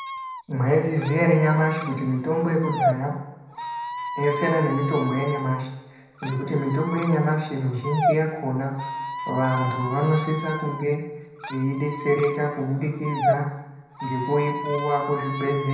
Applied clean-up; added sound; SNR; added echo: none; Squeak; 7 dB; reverberation time 0.9 s.